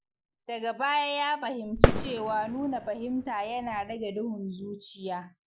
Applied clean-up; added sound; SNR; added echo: none; Fireworks; -2 dB; none.